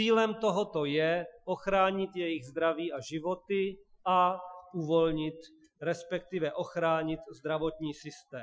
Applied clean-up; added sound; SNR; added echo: classical method Wiener filter.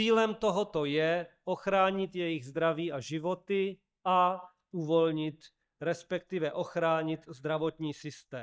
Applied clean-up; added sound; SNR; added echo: neural mask model DeepFilterNet 3.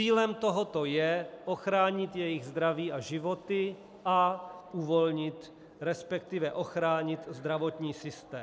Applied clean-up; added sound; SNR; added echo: none; none; none; none.